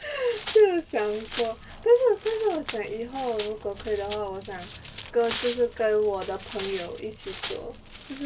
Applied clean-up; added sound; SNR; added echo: none; Tearing; 15 dB; none.